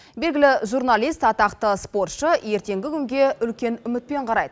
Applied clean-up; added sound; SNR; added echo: none; none; none; none.